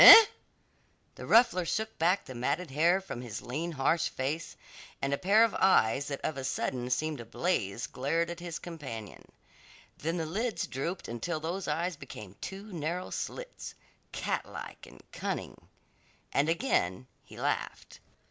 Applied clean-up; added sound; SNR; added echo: none; none; none; none.